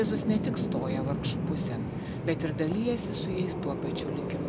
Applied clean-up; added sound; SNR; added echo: none; Bird vocalization, bird call, bird song; -1 dB; none.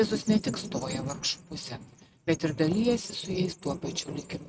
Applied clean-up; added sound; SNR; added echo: neural mask model RNNoise.